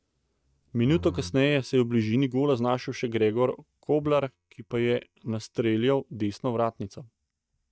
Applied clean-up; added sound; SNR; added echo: neural mask model DeepFilterNet 3.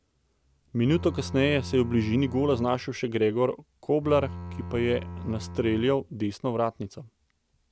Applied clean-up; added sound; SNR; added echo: none; Bowed string instrument; 11 dB; none.